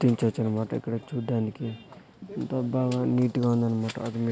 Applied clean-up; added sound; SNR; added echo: none; none; none; none.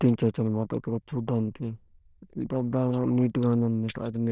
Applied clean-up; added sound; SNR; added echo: neural diffusion model UNIVERSE++.